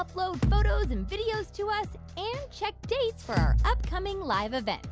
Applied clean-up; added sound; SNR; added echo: none; Bass drum; -3 dB; none.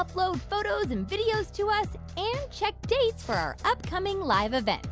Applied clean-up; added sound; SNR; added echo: none; none; none; none.